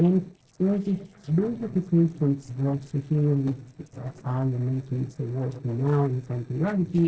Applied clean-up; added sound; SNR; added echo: neural separator model SepFormer DNS4.